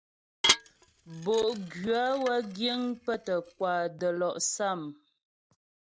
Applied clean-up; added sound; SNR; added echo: none; Dishes, pots, and pans / Glass; 3 dB; none.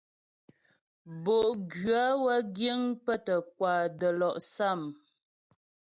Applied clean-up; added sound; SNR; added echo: none; none; none; none.